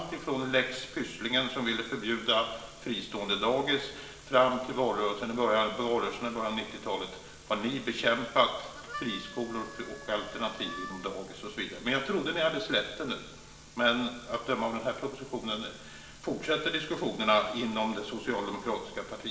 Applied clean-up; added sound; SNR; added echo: none; Harmonica; 14 dB; reverberation time 1.2 s.